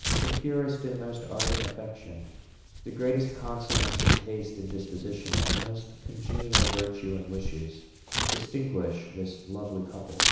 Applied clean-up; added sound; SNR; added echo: none; Tearing; -3 dB; reverberation time 1.0 s.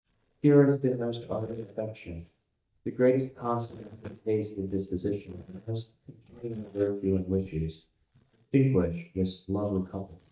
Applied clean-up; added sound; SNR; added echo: neural mask model DeepFilterNet 3.